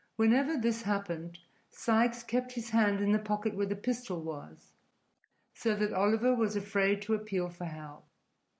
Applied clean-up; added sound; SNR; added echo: none; none; none; none.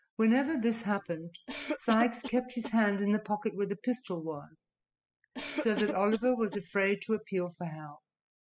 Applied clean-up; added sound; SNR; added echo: classical method spectral subtraction.